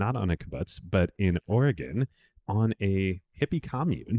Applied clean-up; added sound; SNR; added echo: neural mask model Resemble Enhance denoiser.